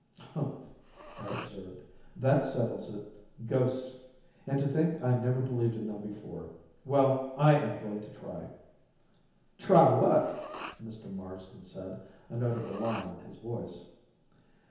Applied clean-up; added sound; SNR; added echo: none; Respiratory sounds; 17 dB; reverberation time 1.0 s.